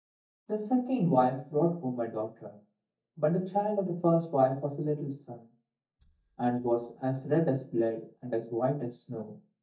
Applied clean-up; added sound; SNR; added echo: neural mask model DeepFilterNet 3.